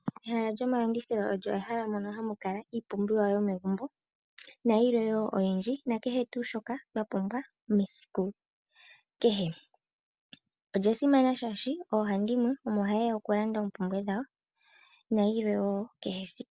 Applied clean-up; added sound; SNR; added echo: none; none; none; none.